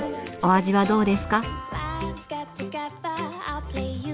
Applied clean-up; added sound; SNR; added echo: none; none; none; none.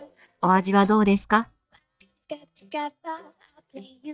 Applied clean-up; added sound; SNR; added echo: neural mask model DeepFilterNet 3.